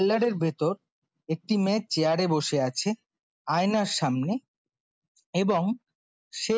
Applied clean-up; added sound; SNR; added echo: none; none; none; none.